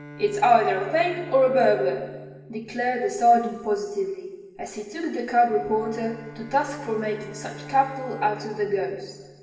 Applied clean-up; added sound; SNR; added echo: none; Bowed string instrument; 18 dB; reverberation time 1.4 s.